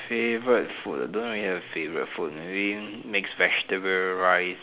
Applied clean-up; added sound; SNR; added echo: none; none; none; none.